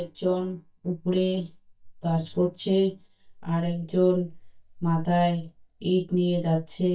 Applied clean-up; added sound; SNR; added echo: neural mask model DeepFilterNet 3.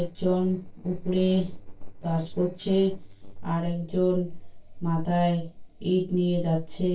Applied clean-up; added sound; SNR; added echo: neural separator model SepFormer DNS4.